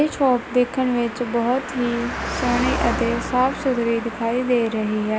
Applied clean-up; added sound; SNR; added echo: none; Car passing by; 8 dB; none.